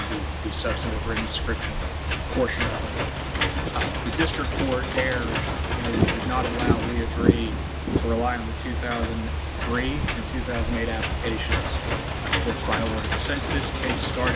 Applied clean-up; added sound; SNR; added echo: none; Engine / Mechanisms + Fireworks / Ocean; -4 dB; none.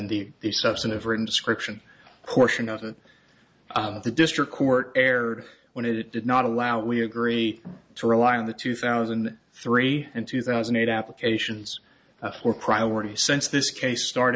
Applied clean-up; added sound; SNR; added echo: none; none; none; none.